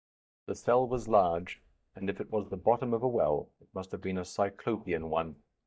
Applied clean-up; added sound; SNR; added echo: neural mask model DeepFilterNet 3.